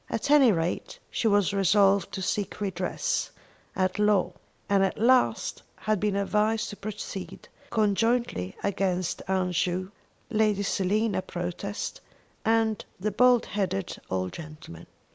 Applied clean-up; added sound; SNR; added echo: none; none; none; none.